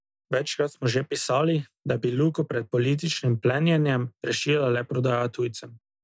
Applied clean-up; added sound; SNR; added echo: none; none; none; none.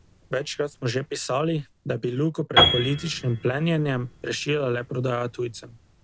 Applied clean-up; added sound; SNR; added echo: none; Piano; 3 dB; none.